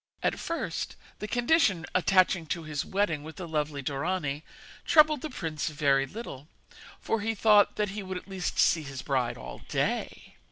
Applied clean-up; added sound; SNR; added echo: none; none; none; none.